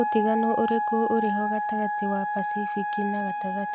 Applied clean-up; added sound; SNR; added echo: none; Wind instrument, woodwind instrument; 0 dB; none.